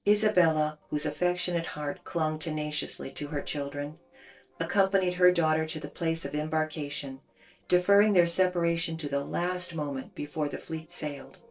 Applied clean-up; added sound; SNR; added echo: neural separator model SepFormer DNS4.